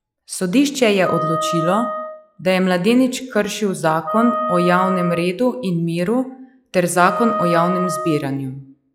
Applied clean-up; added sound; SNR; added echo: classical method log-MMSE.